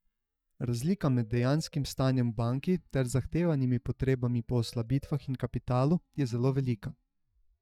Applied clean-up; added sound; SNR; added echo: neural mask model DeepFilterNet 3.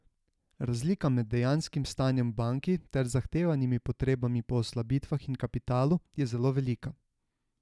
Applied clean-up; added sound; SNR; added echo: none; none; none; none.